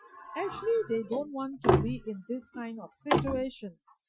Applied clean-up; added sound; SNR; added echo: classical method Wiener filter.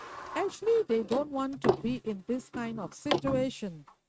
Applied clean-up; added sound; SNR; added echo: neural mask model RNNoise.